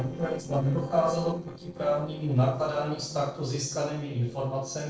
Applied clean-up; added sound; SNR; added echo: neural separator model SepFormer DNS4.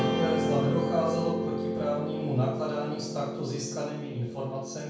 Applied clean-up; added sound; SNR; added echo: none; Guitar; 0 dB; reverberation time 0.7 s.